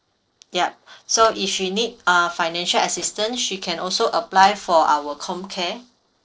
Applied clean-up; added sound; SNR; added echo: neural separator model SepFormer DNS4.